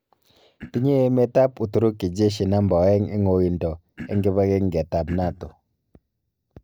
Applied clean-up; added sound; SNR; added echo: neural mask model DeepFilterNet 3.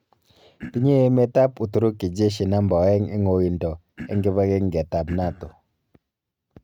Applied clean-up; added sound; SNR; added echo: neural mask model RNNoise.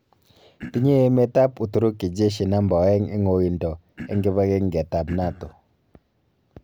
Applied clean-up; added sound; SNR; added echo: none; Cough; 15 dB; none.